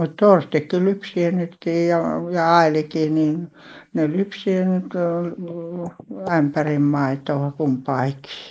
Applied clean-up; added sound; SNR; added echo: neural mask model Resemble Enhance denoiser.